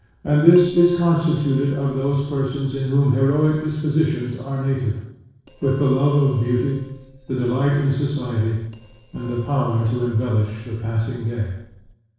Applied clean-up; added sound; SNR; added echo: neural separator model SepFormer DNS4.